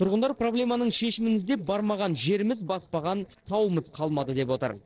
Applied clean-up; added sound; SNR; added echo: neural separator model SepFormer DNS4.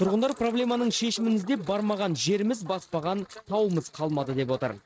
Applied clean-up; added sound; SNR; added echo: neural mask model RNNoise.